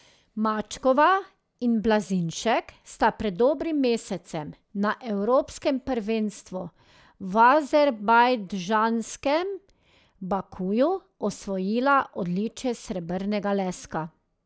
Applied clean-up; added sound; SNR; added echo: none; none; none; none.